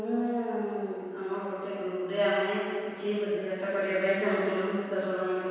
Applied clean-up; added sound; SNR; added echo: none; none; none; reverberation time 1.9 s.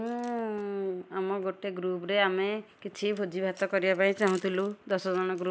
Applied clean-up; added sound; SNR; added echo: none; none; none; none.